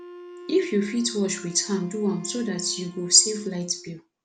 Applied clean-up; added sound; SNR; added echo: none; Wind instrument, woodwind instrument; 17 dB; none.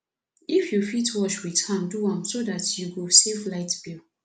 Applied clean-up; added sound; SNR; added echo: none; none; none; none.